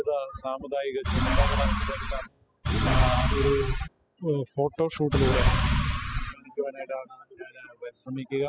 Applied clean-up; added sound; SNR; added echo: classical method spectral subtraction.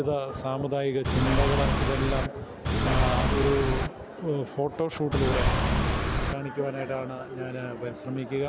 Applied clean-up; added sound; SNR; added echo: none; Engine / Car; -5 dB; none.